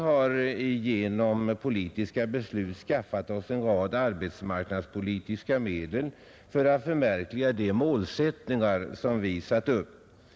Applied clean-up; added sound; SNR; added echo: none; none; none; none.